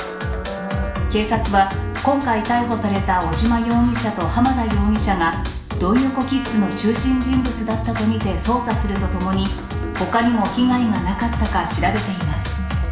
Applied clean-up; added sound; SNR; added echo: none; Trumpet; 18 dB; reverberation time 0.7 s.